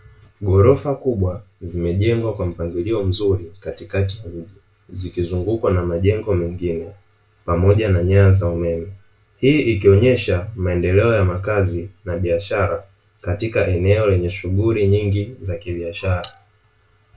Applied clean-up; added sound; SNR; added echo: none; none; none; reverberation time 0.2 s.